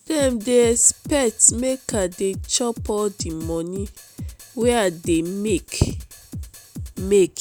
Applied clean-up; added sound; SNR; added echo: none; Drum kit; 13 dB; none.